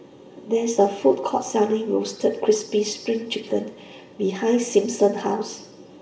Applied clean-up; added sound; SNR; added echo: none; none; none; reverberation time 0.6 s.